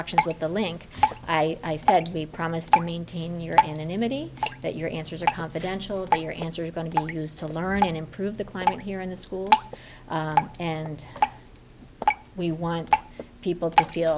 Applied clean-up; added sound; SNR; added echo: none; Drip; -1 dB; none.